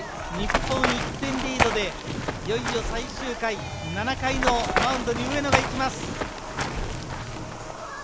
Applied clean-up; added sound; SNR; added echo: none; Run; 0 dB; none.